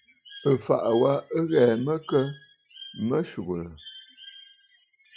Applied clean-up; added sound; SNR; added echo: classical method log-MMSE.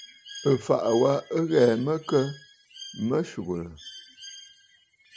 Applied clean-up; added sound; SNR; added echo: none; Bird; 19 dB; none.